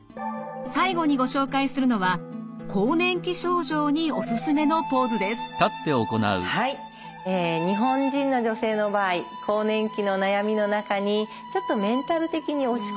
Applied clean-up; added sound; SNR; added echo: none; none; none; none.